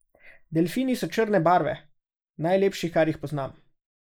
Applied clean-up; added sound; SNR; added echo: neural mask model Resemble Enhance denoiser.